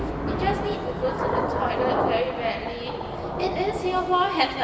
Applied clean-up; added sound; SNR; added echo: none; Thunder / Rain; 1 dB; reverberation time 2.5 s.